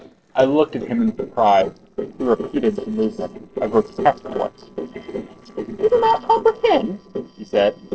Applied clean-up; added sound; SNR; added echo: neural separator model SepFormer DNS4.